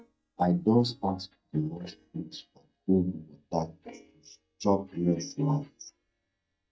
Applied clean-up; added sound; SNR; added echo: neural mask model DeepFilterNet 3.